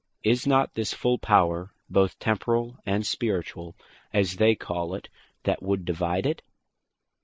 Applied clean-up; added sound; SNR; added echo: neural mask model Resemble Enhance denoiser.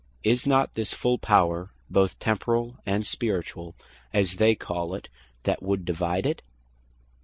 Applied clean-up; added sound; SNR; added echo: none; none; none; none.